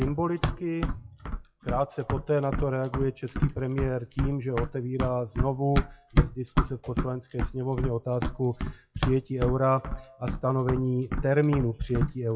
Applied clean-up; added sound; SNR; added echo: classical method WPE with log-MMSE.